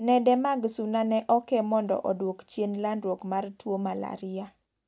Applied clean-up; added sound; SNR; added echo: none; none; none; none.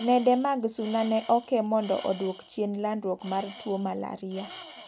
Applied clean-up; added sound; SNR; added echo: none; Tools; 19 dB; none.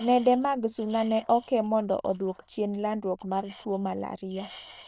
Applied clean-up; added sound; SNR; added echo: neural diffusion model UNIVERSE++.